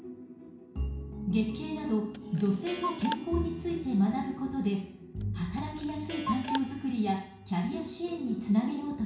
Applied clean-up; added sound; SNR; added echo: none; Clock; 11 dB; reverberation time 0.6 s.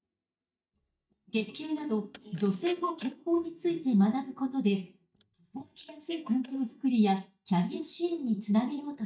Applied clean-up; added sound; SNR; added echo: neural mask model DeepFilterNet 3.